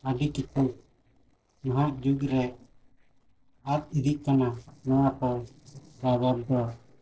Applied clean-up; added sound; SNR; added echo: neural separator model SepFormer DNS4.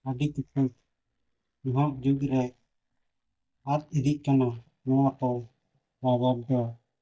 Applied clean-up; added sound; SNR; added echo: neural mask model DeepFilterNet 3.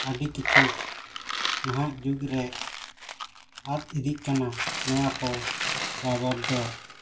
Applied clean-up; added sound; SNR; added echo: none; Coin (dropping); 0 dB; reverberation time 0.2 s.